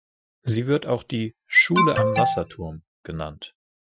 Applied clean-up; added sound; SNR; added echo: classical method Wiener filter.